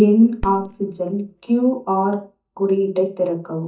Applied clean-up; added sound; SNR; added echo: neural mask model DeepFilterNet 3.